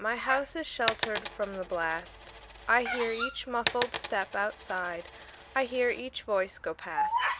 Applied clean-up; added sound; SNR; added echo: none; Coin (dropping) + Bird vocalization, bird call, bird song; 3 dB; none.